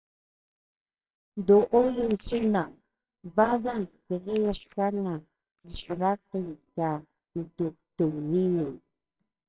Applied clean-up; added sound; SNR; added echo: neural separator model SepFormer WHAMR!.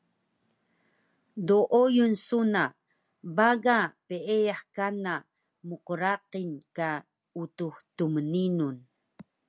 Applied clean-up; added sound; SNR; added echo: none; none; none; none.